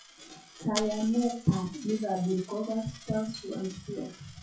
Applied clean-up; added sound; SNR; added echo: classical method WPE with log-MMSE.